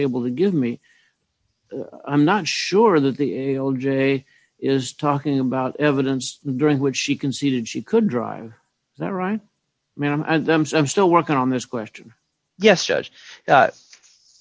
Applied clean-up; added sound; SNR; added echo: none; none; none; none.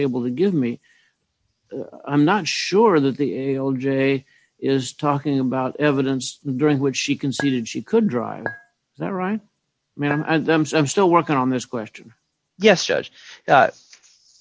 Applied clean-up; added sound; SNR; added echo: none; Chink, clink; 12 dB; none.